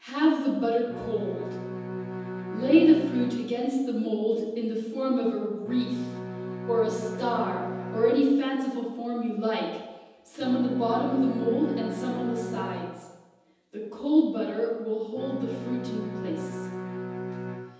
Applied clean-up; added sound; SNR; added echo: none; Bowed string instrument; 10 dB; reverberation time 1.1 s.